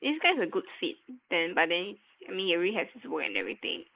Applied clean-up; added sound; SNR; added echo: neural mask model Resemble Enhance denoiser.